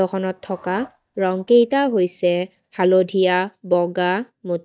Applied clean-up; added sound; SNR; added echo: neural mask model DeepFilterNet 3.